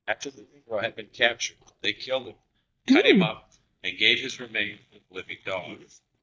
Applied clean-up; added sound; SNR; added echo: neural mask model DeepFilterNet 3.